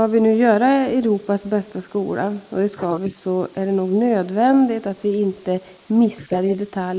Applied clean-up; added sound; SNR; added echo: neural mask model Resemble Enhance denoiser.